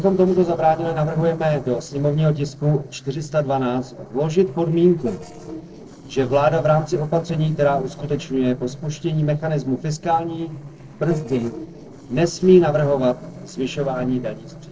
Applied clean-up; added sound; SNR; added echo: neural separator model SepFormer DNS4.